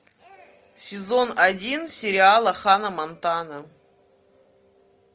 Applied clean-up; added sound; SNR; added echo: none; none; none; none.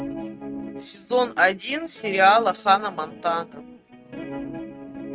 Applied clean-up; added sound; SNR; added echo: neural mask model RNNoise.